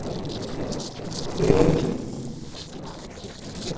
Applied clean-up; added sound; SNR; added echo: neural separator model SepFormer DNS4.